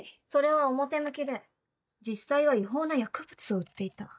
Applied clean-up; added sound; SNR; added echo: neural mask model DeepFilterNet 3.